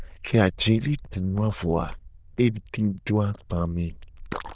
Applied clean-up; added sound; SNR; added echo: neural diffusion model UNIVERSE++.